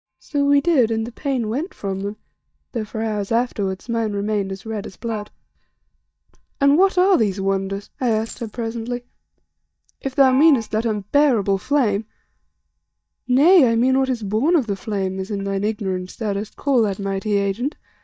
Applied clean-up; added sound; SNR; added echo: neural mask model DeepFilterNet 3.